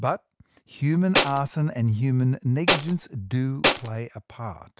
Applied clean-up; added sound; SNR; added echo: none; Tools; -4 dB; none.